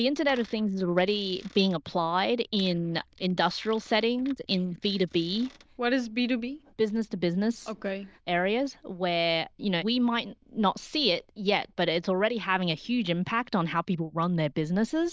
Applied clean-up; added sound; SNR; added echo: neural diffusion model UNIVERSE++.